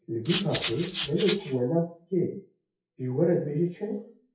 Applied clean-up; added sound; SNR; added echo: classical method WPE with log-MMSE.